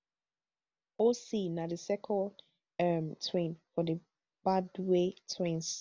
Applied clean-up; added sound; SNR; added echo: none; none; none; none.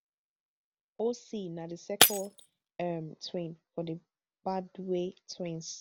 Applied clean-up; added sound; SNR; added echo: none; Shatter; -4 dB; none.